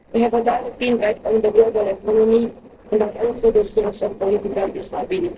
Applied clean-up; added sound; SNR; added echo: neural separator model SepFormer DNS4.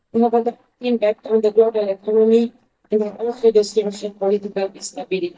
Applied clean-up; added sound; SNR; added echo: neural mask model DeepFilterNet 3.